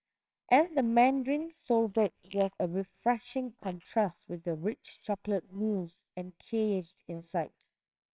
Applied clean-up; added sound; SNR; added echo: neural separator model SepFormer WHAMR!.